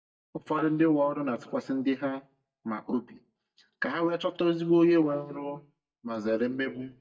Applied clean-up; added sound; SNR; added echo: neural mask model DeepFilterNet 3.